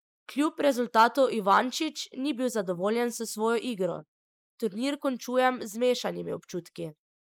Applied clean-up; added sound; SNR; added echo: neural mask model Resemble Enhance denoiser.